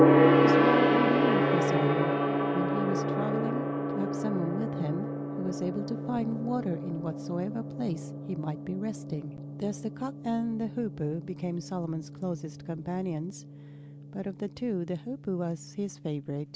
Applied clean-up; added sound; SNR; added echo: none; Gong; -4 dB; none.